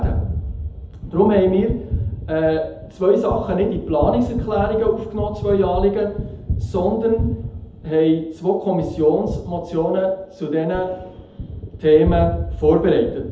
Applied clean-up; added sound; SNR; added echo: none; Gunshot, gunfire; 8 dB; reverberation time 0.7 s.